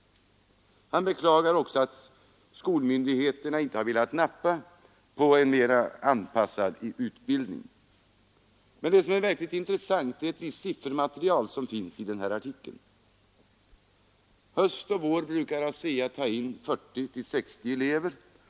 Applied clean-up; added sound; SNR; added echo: none; none; none; none.